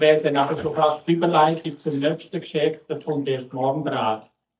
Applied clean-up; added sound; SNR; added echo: neural mask model DeepFilterNet 3.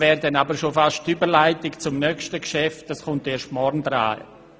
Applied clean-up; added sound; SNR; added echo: none; none; none; none.